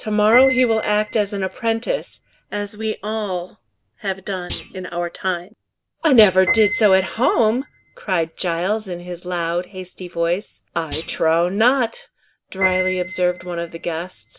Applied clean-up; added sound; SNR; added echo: none; Piano + Thump, thud; 11 dB; none.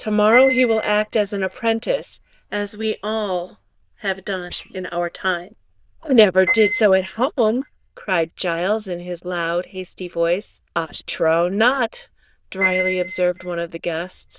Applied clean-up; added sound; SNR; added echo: neural diffusion model UNIVERSE++.